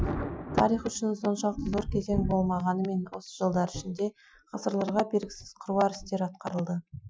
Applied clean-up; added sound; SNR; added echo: classical method Wiener filter.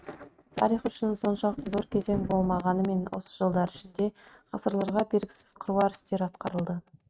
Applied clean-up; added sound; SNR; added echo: neural mask model RNNoise.